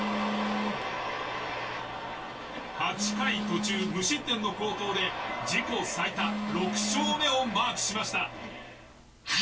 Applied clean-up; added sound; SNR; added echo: none; Telephone; 6 dB; reverberation time 0.1 s.